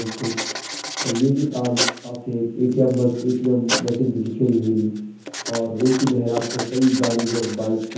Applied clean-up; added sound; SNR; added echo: none; Writing; 9 dB; reverberation time 0.7 s.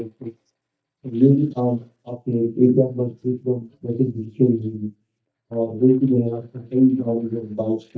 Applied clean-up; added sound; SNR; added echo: neural mask model DeepFilterNet 3.